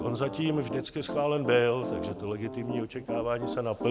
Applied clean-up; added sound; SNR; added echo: none; Piano; 7 dB; none.